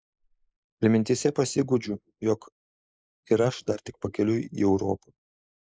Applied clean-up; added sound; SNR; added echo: neural mask model Resemble Enhance denoiser.